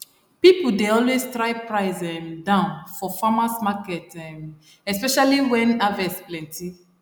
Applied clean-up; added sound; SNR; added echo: none; none; none; none.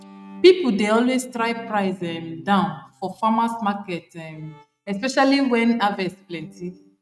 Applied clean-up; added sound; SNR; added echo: neural mask model RNNoise.